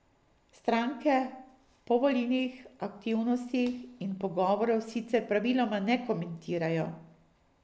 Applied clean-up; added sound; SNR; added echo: none; none; none; none.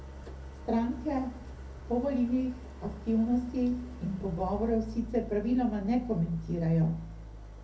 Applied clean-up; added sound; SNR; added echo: none; Idling; 12 dB; reverberation time 0.3 s.